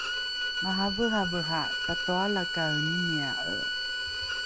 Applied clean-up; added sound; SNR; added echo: none; Bowed string instrument; -1 dB; none.